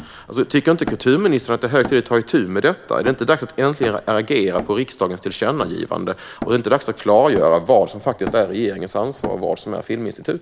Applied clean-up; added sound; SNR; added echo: none; Hammer; 17 dB; none.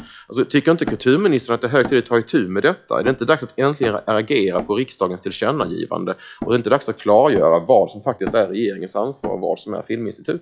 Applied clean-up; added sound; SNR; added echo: classical method log-MMSE.